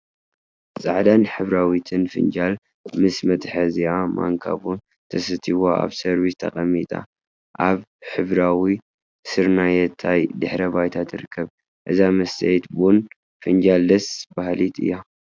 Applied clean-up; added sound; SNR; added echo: none; none; none; none.